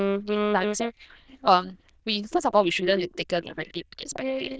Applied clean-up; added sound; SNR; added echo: neural diffusion model UNIVERSE++.